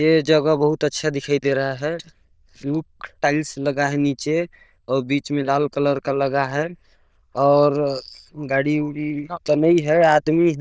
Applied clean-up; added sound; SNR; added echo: neural diffusion model UNIVERSE++.